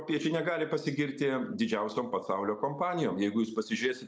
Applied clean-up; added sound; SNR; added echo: none; none; none; none.